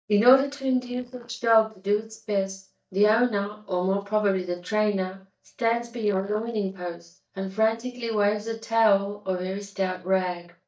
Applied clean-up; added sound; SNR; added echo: neural mask model DeepFilterNet 3.